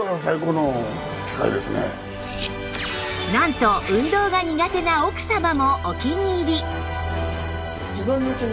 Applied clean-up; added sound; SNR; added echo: none; Car; 14 dB; none.